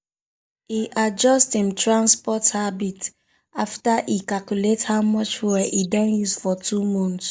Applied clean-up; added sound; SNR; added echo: neural mask model DeepFilterNet 3.